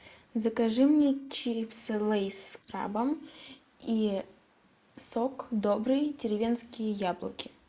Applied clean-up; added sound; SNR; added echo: neural mask model Resemble Enhance denoiser.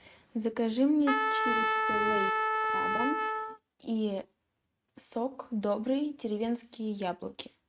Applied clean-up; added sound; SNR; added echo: neural mask model RNNoise.